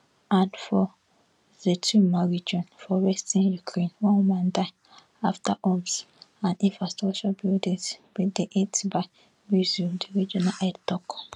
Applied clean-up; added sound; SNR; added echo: none; none; none; none.